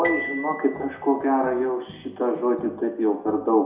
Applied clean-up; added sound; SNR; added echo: none; Glockenspiel; 13 dB; reverberation time 0.6 s.